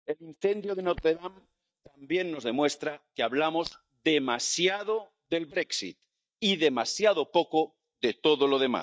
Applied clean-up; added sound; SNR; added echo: neural mask model DeepFilterNet 3.